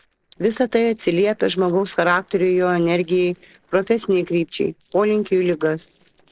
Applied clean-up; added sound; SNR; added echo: neural separator model SepFormer DNS4.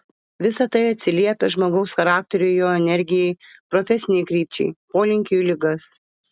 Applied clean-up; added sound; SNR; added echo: none; none; none; none.